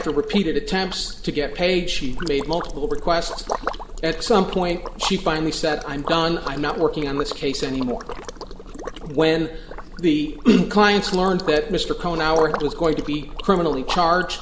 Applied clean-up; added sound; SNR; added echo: none; Liquid; 13 dB; reverberation time 1.2 s.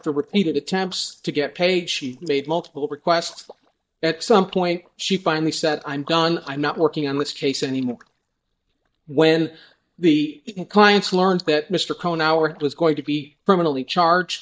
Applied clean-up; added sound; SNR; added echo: neural mask model DeepFilterNet 3.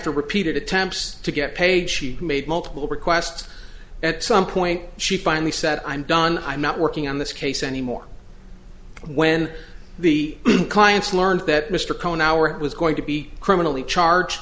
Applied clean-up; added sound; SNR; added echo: none; none; none; none.